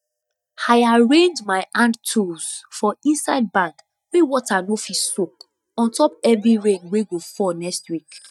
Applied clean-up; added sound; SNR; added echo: neural mask model DeepFilterNet 3.